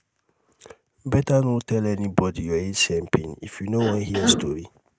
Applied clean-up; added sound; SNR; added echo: none; Cough; 3 dB; none.